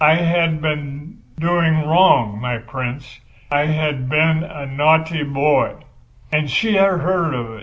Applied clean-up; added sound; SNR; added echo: none; none; none; none.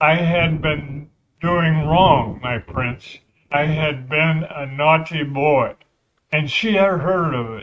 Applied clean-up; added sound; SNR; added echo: neural mask model RNNoise.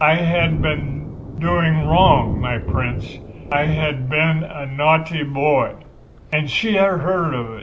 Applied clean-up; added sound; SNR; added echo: none; Thunder; 8 dB; none.